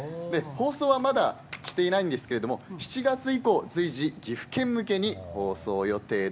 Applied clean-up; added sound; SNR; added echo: none; none; none; none.